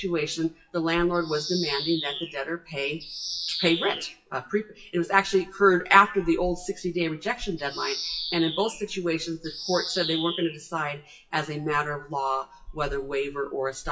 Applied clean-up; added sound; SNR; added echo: classical method WPE with log-MMSE.